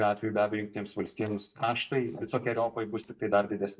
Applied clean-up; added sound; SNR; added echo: neural mask model DeepFilterNet 3.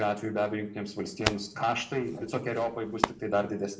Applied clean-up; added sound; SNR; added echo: none; Hands; 6 dB; reverberation time 0.4 s.